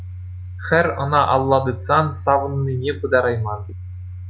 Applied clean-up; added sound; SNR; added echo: none; Domestic sounds, home sounds; 11 dB; none.